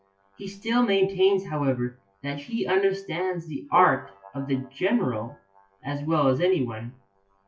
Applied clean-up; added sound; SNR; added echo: classical method WPE with log-MMSE.